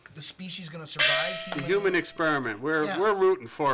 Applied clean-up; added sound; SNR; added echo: none; Gong; 3 dB; none.